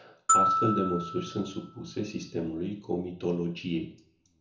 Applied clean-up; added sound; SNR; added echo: none; Glockenspiel; -2 dB; reverberation time 0.6 s.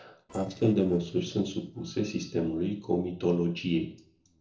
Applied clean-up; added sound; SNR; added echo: neural separator model SepFormer DNS4.